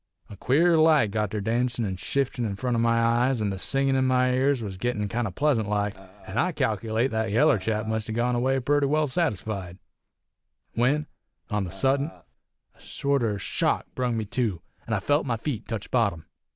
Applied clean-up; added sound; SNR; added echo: none; Burping, eructation; 20 dB; none.